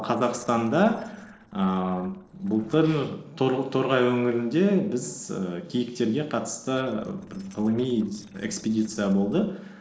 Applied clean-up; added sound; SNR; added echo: neural separator model SepFormer DNS4.